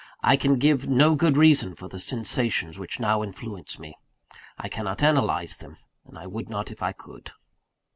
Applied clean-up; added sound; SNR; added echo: none; none; none; none.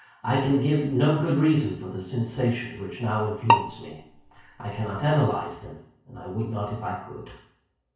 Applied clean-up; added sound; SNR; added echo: none; Bowed string instrument; 1 dB; reverberation time 0.6 s.